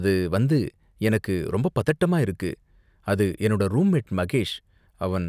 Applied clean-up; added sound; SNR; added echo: none; none; none; none.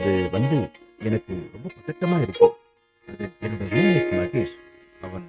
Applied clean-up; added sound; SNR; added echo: neural mask model RNNoise.